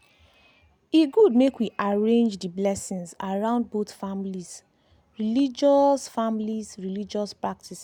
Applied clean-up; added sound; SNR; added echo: none; none; none; none.